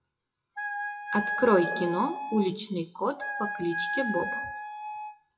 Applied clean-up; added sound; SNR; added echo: classical method WPE with log-MMSE.